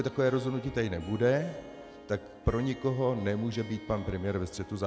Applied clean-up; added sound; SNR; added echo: none; Harp; 18 dB; none.